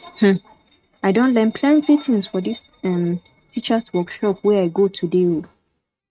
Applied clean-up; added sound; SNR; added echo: neural mask model RNNoise.